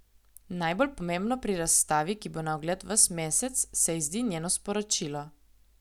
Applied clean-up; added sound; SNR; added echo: none; none; none; none.